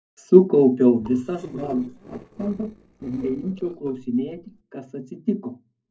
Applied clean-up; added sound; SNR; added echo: neural separator model SepFormer DNS4.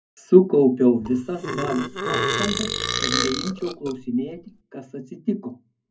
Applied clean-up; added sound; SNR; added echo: none; Burping, eructation; 4 dB; reverberation time 0.3 s.